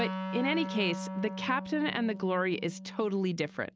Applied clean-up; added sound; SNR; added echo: none; Wind instrument, woodwind instrument; 8 dB; none.